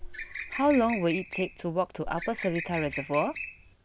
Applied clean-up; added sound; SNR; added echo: none; Bird; 9 dB; none.